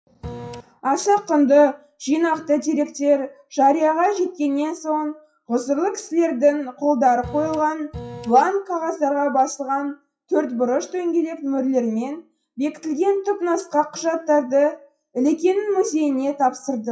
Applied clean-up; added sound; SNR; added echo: classical method WPE with log-MMSE.